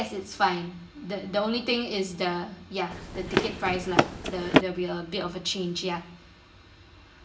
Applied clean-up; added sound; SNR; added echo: none; Run; -5 dB; reverberation time 0.2 s.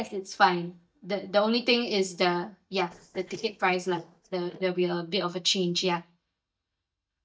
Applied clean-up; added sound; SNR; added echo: neural mask model DeepFilterNet 3.